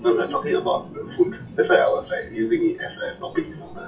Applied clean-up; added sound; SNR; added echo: classical method WPE with log-MMSE.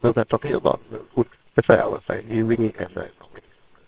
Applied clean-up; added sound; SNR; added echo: neural separator model SepFormer WHAMR!.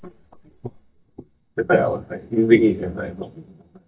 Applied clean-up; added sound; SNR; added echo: neural mask model DeepFilterNet 3.